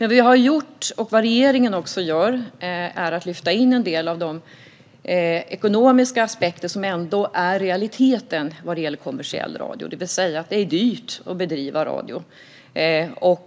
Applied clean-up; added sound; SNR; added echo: none; none; none; none.